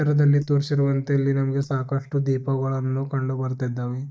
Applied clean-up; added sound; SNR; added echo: neural mask model DeepFilterNet 3.